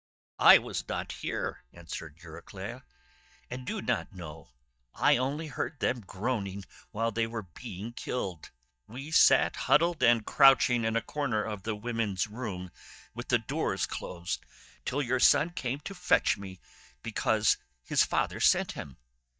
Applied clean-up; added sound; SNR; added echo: neural mask model DeepFilterNet 3.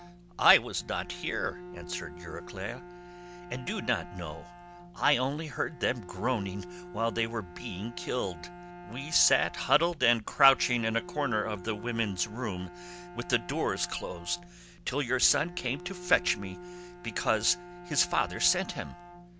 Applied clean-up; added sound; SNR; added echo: none; Bowed string instrument; 15 dB; none.